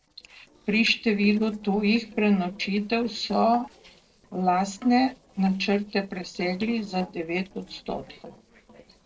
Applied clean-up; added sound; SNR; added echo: neural separator model SepFormer DNS4.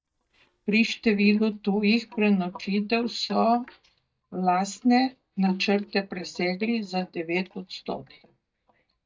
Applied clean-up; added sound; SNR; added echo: neural mask model DeepFilterNet 3.